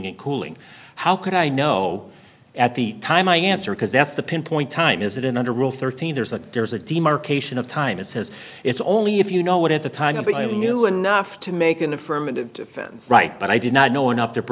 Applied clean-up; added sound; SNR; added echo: none; none; none; none.